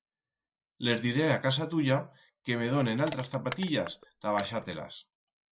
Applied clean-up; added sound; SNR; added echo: none; Crushing; 13 dB; none.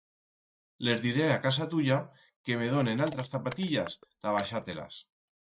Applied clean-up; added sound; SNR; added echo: neural mask model RNNoise.